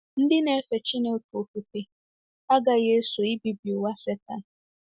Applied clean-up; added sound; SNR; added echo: none; none; none; none.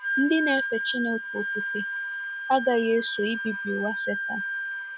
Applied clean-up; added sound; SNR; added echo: none; Wind instrument, woodwind instrument; 2 dB; none.